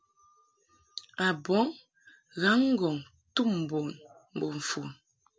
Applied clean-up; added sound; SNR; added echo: none; none; none; none.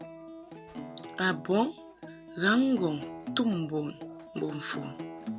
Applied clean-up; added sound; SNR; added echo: none; Acoustic guitar; 11 dB; none.